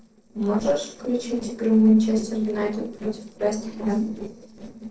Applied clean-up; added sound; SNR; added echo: neural separator model SepFormer DNS4.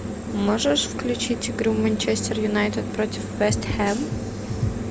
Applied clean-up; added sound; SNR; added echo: none; none; none; none.